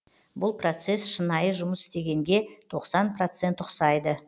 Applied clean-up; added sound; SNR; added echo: none; none; none; none.